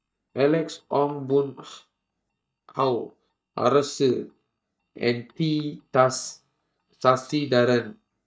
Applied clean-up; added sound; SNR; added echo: neural mask model DeepFilterNet 3.